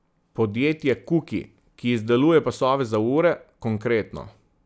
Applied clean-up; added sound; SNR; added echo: none; none; none; none.